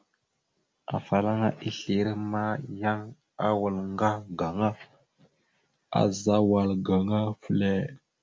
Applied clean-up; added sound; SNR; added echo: none; none; none; none.